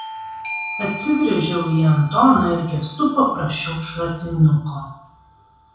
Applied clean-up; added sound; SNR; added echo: none; Bell / Doorbell; 15 dB; reverberation time 0.7 s.